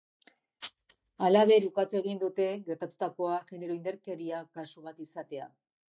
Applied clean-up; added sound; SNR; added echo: neural mask model DeepFilterNet 3.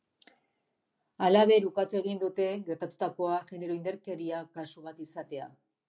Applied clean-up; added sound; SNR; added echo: none; none; none; none.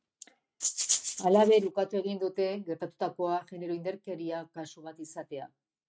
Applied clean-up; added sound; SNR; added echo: neural mask model RNNoise.